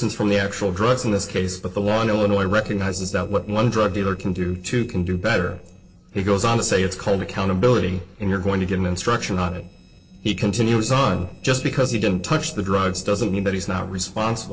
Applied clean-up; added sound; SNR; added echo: neural separator model SepFormer DNS4.